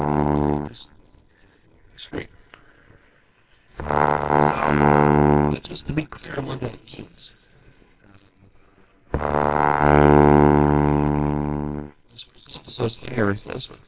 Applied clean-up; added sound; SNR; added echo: neural separator model SepFormer WHAMR!.